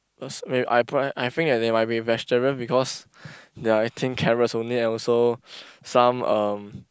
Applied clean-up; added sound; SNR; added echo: none; none; none; none.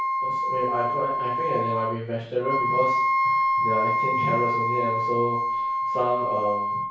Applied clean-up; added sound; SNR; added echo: none; Wind instrument, woodwind instrument; -4 dB; reverberation time 0.6 s.